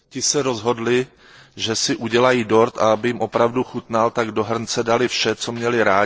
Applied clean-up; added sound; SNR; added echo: neural separator model SepFormer DNS4.